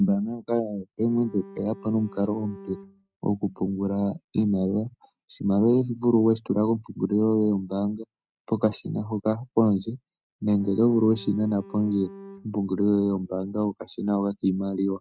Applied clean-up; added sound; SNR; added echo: neural mask model RNNoise.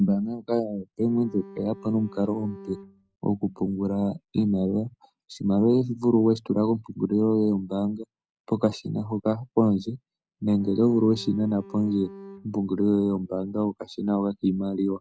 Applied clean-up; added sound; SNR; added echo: none; Bowed string instrument; 19 dB; none.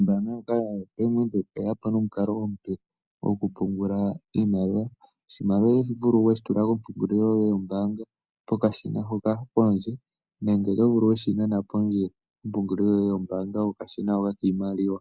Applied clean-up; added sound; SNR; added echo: none; none; none; none.